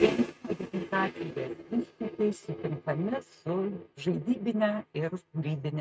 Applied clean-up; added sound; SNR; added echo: neural mask model RNNoise.